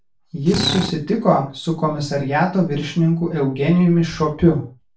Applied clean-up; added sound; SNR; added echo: none; Drill; 7 dB; reverberation time 0.3 s.